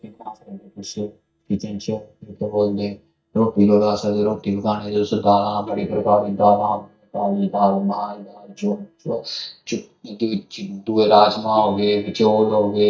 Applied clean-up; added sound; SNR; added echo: neural mask model DeepFilterNet 3.